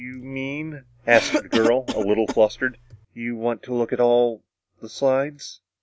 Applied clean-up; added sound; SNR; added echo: none; Cough; 7 dB; none.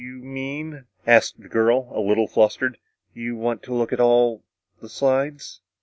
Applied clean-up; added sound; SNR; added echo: none; none; none; none.